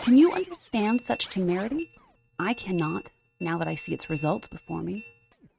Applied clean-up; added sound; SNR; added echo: neural mask model RNNoise.